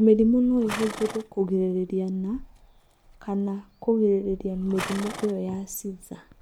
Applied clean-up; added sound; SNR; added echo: none; Livestock, farm animals, working animals; 15 dB; none.